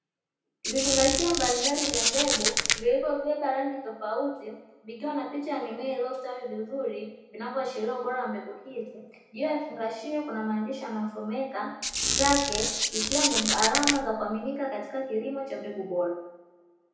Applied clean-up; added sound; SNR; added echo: none; Squeak; -2 dB; reverberation time 0.9 s.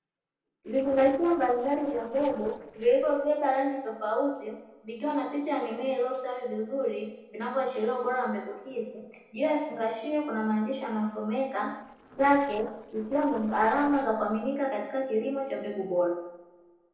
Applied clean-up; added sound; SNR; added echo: neural separator model SepFormer DNS4.